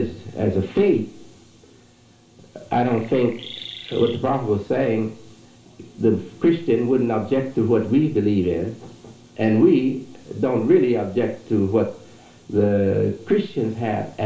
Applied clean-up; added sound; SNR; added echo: none; Chirp, tweet; 17 dB; reverberation time 0.5 s.